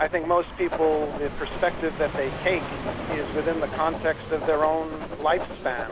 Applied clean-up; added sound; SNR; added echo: none; Writing + Fixed-wing aircraft, airplane; 7 dB; none.